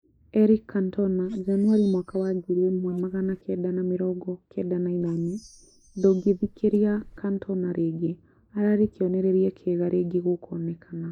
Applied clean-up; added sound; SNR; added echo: neural mask model Resemble Enhance denoiser.